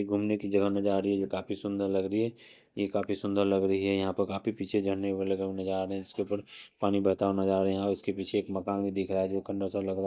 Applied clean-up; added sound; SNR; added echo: neural mask model DeepFilterNet 3.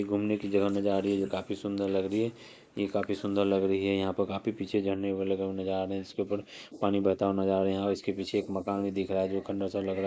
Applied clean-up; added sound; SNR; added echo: neural mask model Resemble Enhance denoiser.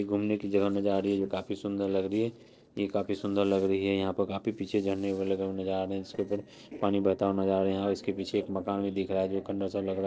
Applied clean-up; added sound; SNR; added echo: neural separator model SepFormer DNS4.